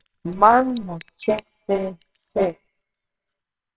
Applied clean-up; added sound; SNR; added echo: neural separator model SepFormer WHAMR!.